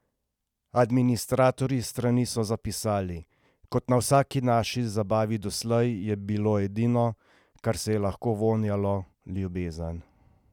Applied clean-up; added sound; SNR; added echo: none; none; none; none.